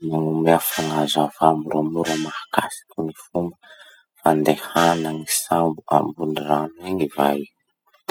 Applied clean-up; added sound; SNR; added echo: classical method spectral subtraction.